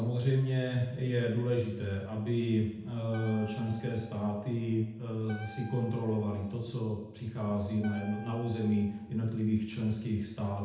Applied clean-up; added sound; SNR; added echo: none; Wind instrument, woodwind instrument; 19 dB; reverberation time 0.8 s.